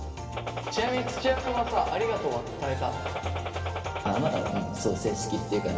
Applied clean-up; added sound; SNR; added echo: none; Gunshot, gunfire; 7 dB; reverberation time 2.8 s.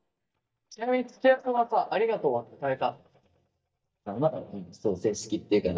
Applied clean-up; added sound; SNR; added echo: neural mask model DeepFilterNet 3.